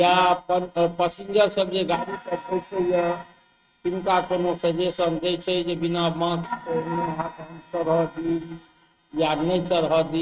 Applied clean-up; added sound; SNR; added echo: neural mask model RNNoise.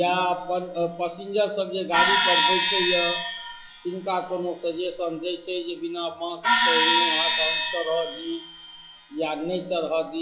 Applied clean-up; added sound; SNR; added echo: classical method log-MMSE.